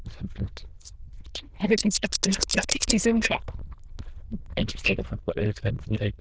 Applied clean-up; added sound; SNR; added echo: neural diffusion model UNIVERSE++.